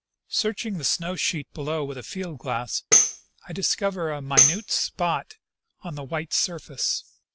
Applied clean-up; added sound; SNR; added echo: none; Tambourine; -4 dB; none.